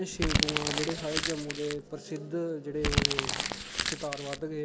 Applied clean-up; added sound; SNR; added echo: none; Crumpling, crinkling; -3 dB; none.